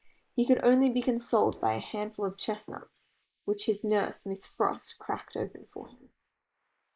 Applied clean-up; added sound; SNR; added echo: neural mask model Resemble Enhance denoiser.